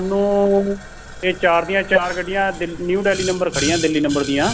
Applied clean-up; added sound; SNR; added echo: none; Boiling; 12 dB; none.